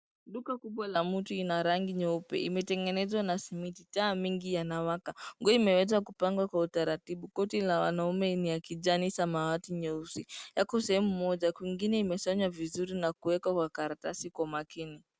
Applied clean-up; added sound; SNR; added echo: none; none; none; none.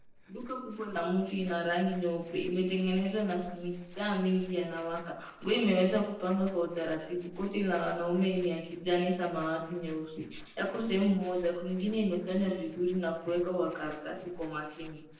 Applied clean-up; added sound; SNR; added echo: neural separator model SepFormer DNS4.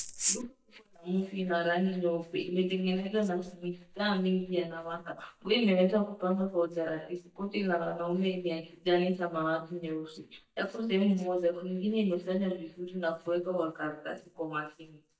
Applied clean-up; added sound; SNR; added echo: neural mask model DeepFilterNet 3.